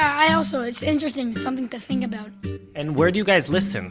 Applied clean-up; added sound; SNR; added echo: none; none; none; none.